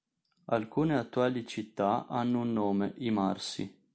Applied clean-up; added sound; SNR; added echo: none; none; none; none.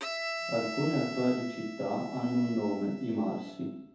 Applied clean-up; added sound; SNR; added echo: none; Bowed string instrument; 9 dB; reverberation time 0.7 s.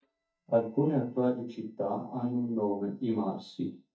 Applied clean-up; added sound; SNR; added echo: neural mask model DeepFilterNet 3.